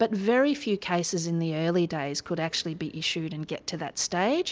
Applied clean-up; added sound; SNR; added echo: none; none; none; none.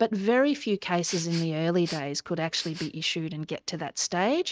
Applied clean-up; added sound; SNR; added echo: neural mask model RNNoise.